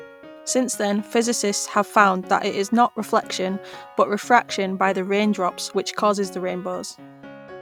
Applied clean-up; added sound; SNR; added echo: none; Piano; 19 dB; none.